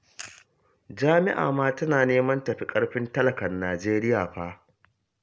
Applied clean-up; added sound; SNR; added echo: none; none; none; none.